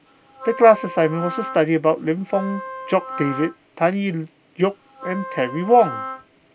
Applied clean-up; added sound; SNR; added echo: none; Wind instrument, woodwind instrument; 12 dB; none.